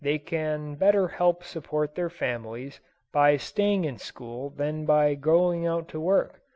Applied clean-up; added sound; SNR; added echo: none; none; none; none.